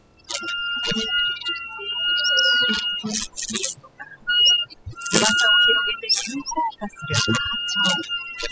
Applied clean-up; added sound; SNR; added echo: classical method spectral subtraction.